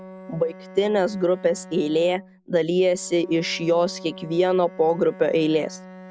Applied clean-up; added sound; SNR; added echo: none; Bowed string instrument; 19 dB; none.